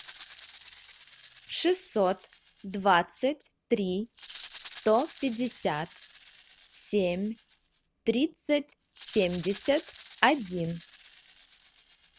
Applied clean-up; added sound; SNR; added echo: none; Rattle (instrument); 10 dB; none.